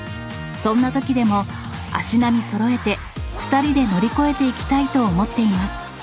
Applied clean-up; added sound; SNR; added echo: none; none; none; none.